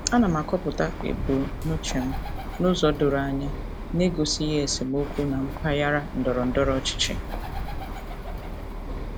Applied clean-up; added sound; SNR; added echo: none; Bird; 6 dB; none.